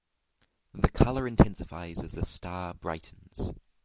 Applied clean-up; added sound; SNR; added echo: none; none; none; none.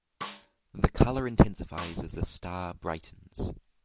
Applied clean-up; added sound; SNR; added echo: none; Snare drum; 14 dB; none.